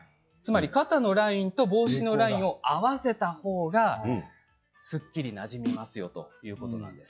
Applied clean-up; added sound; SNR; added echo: classical method log-MMSE.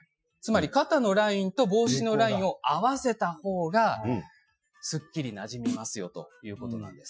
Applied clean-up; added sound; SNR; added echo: classical method Wiener filter.